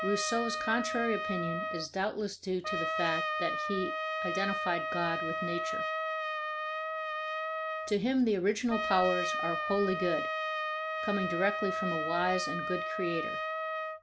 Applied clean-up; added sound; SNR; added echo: none; Trumpet; 1 dB; none.